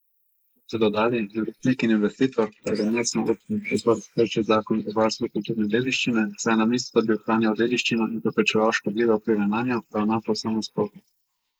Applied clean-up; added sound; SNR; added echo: neural mask model Resemble Enhance denoiser.